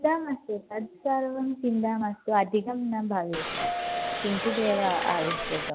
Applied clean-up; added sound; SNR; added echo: none; Subway, metro, underground / Doorbell; 2 dB; none.